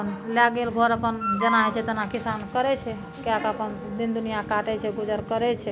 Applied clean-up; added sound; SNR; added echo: none; Wind instrument, woodwind instrument; 10 dB; none.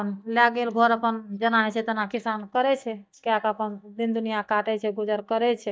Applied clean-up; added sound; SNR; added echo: neural mask model DeepFilterNet 3.